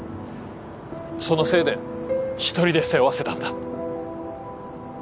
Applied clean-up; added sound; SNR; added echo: none; none; none; none.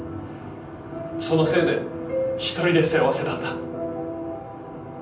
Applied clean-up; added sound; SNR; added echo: none; none; none; reverberation time 0.6 s.